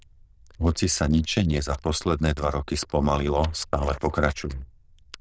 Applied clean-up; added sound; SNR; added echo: neural diffusion model UNIVERSE++.